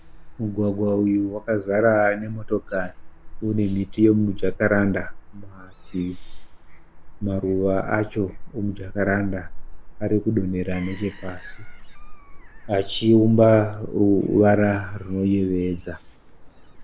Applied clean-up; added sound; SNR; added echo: none; Gull, seagull / Fowl; 10 dB; none.